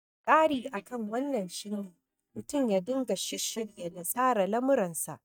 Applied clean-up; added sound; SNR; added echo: neural mask model DeepFilterNet 3.